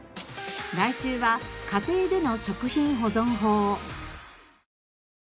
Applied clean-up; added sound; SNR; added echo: none; none; none; none.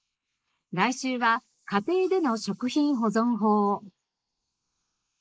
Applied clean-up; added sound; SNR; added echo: neural mask model Resemble Enhance denoiser.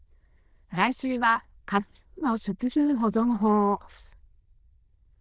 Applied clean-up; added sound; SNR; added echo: neural diffusion model UNIVERSE++.